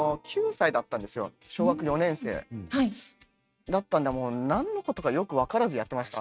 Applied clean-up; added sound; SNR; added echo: neural mask model RNNoise.